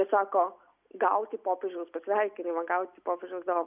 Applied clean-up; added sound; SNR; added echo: none; none; none; none.